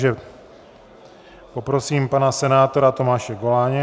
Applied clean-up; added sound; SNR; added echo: none; none; none; none.